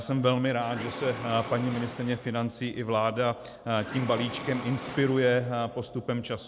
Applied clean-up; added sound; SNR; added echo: none; Mechanisms; 13 dB; none.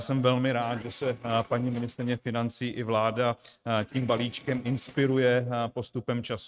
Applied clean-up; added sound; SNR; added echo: neural mask model RNNoise.